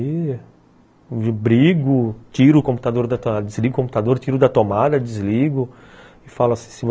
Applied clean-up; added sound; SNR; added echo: none; none; none; none.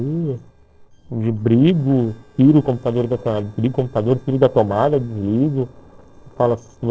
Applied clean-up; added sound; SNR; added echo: neural separator model SepFormer DNS4.